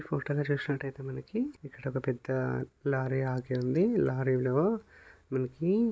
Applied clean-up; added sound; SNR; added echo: none; none; none; none.